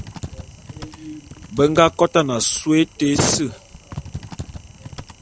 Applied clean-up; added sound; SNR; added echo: none; Typing; 15 dB; none.